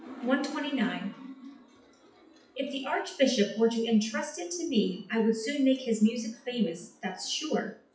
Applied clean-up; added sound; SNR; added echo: classical method WPE with log-MMSE.